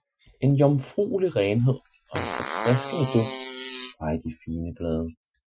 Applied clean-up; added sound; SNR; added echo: classical method Wiener filter.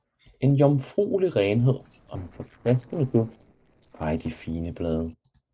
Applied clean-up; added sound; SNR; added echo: neural separator model SepFormer DNS4.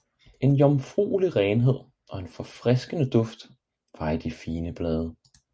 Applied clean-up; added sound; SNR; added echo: none; none; none; none.